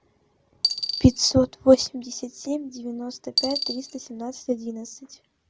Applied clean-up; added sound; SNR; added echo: none; Coin (dropping); 8 dB; none.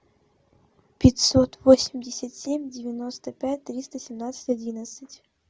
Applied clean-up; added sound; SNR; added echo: none; none; none; none.